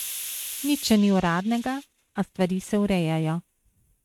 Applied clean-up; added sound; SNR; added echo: neural mask model RNNoise.